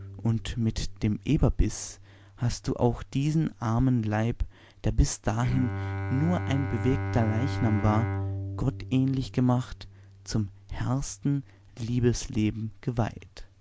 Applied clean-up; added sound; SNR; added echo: none; Bowed string instrument; 9 dB; none.